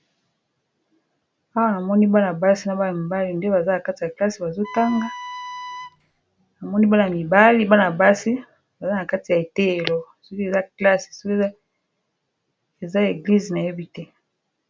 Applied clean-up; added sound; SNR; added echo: none; Wind instrument, woodwind instrument; 13 dB; none.